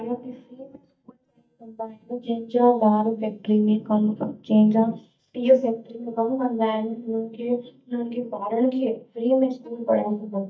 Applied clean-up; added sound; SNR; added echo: neural mask model DeepFilterNet 3.